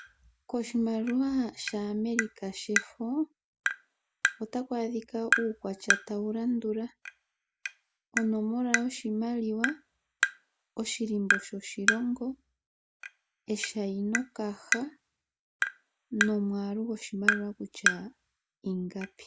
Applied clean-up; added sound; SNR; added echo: none; Tap; 1 dB; none.